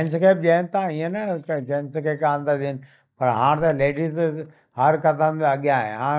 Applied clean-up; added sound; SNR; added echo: neural mask model DeepFilterNet 3.